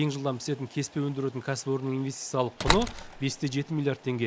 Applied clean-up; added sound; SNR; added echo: none; Slam; 3 dB; none.